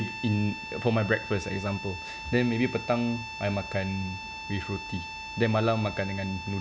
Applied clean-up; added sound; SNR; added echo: none; Harmonica; 10 dB; none.